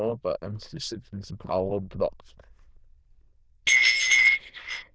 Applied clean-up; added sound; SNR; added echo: neural diffusion model UNIVERSE++.